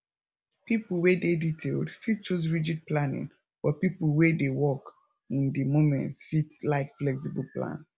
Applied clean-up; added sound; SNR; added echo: none; none; none; none.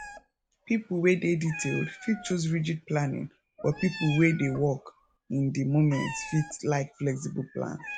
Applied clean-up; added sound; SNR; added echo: none; Meow; 15 dB; none.